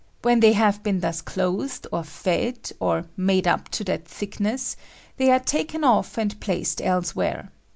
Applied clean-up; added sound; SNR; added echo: none; none; none; none.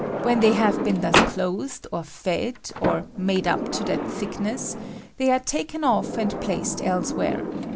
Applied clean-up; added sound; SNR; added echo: none; Sliding door; 3 dB; none.